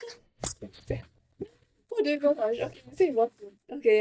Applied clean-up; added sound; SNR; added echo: neural mask model DeepFilterNet 3.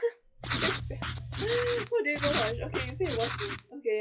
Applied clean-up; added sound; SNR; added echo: classical method log-MMSE.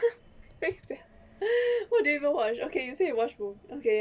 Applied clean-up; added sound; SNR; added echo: none; none; none; none.